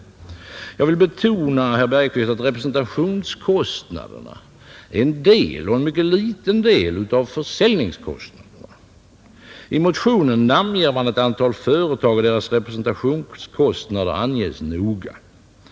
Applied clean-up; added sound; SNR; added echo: none; none; none; none.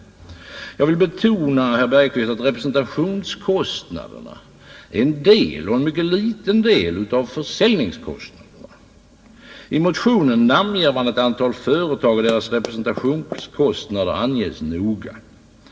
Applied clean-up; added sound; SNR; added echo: none; Run; 13 dB; reverberation time 0.7 s.